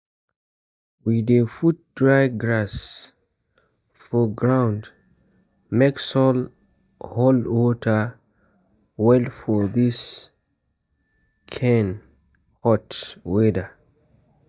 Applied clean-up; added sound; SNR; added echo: neural mask model DeepFilterNet 3.